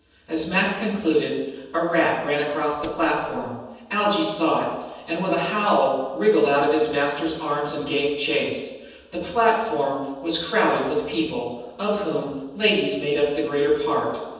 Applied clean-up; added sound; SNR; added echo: neural separator model SepFormer DNS4.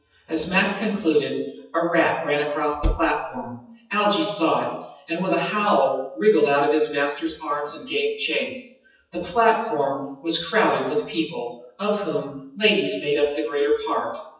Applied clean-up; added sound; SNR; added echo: classical method WPE with log-MMSE.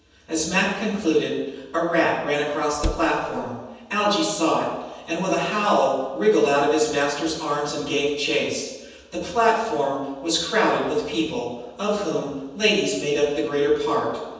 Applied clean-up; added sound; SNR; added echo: none; Cupboard open or close; 8 dB; reverberation time 1.1 s.